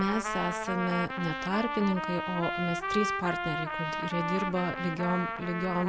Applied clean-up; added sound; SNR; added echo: none; Trumpet; 2 dB; none.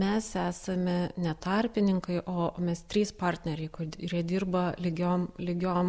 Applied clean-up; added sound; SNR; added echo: none; none; none; none.